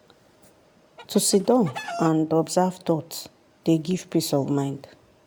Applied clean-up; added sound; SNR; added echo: none; Chicken, rooster; 12 dB; none.